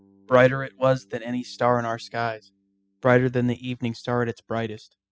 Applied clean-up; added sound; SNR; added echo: classical method spectral subtraction.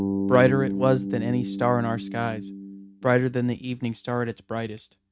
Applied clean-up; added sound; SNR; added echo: neural mask model RNNoise.